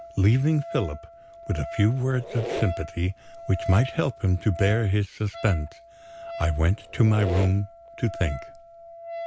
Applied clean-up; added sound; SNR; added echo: none; Squeak + Wind instrument, woodwind instrument; 12 dB; none.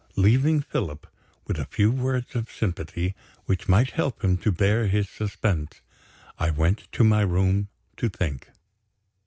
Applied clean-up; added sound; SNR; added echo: none; none; none; none.